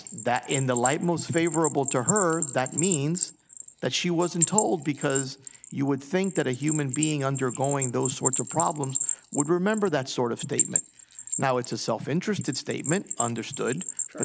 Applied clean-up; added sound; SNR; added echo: none; Bell; 5 dB; none.